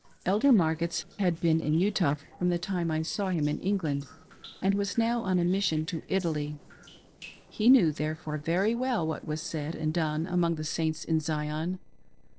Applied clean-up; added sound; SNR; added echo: neural separator model SepFormer DNS4.